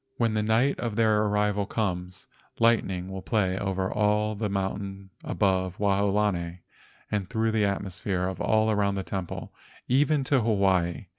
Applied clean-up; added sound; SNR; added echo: none; none; none; none.